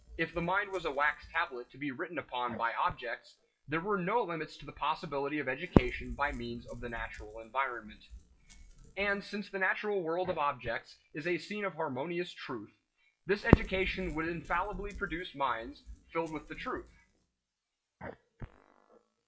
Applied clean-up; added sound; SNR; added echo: classical method WPE with log-MMSE.